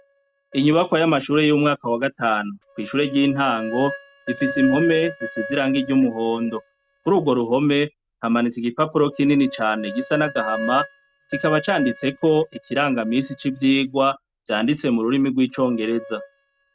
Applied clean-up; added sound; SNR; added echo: neural mask model RNNoise.